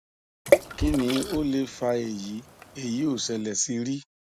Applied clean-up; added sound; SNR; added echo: none; Water / Splash, splatter; 0 dB; none.